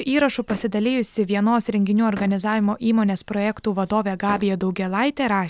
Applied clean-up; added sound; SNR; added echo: none; Slam; 20 dB; none.